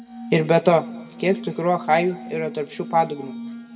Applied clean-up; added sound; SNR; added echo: none; Glass; 13 dB; reverberation time 0.9 s.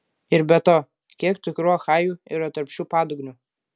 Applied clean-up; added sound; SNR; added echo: none; none; none; none.